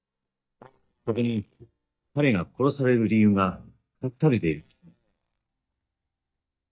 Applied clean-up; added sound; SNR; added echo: neural mask model DeepFilterNet 3.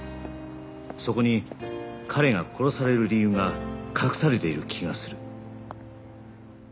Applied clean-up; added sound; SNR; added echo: none; none; none; none.